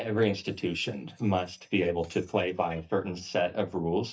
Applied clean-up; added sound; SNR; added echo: neural mask model DeepFilterNet 3.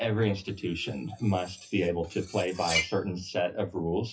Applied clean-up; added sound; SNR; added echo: classical method WPE with log-MMSE.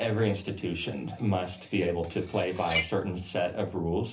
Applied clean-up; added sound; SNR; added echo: none; Cutlery, silverware; 10 dB; reverberation time 0.3 s.